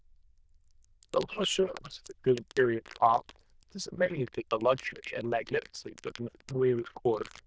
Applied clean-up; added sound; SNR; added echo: neural diffusion model UNIVERSE++.